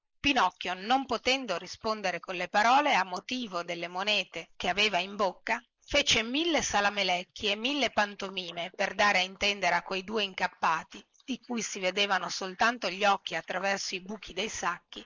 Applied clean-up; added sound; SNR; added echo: neural mask model Resemble Enhance denoiser.